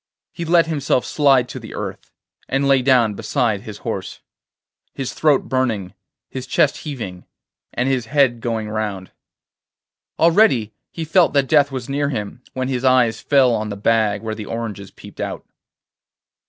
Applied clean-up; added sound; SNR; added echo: none; none; none; none.